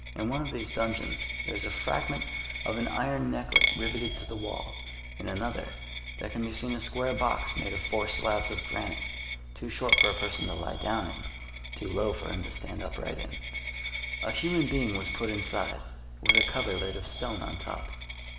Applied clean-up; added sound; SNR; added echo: none; Coin (dropping); 2 dB; reverberation time 1.7 s.